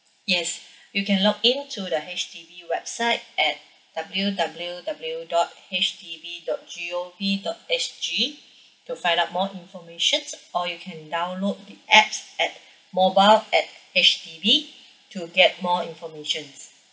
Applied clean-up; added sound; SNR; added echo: none; none; none; none.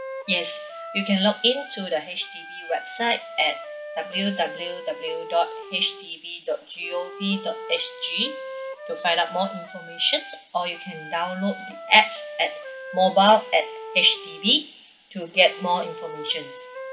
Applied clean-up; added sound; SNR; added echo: none; Wind instrument, woodwind instrument; 13 dB; none.